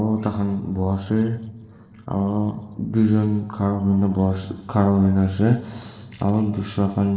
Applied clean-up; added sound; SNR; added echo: neural separator model SepFormer DNS4.